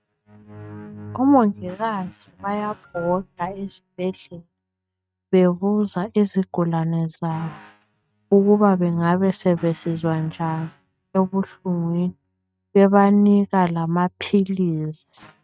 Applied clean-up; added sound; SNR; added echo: neural mask model RNNoise.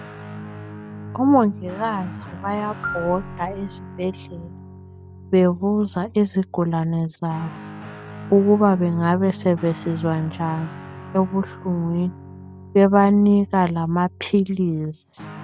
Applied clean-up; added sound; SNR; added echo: none; Marimba, xylophone + Guitar; 15 dB; none.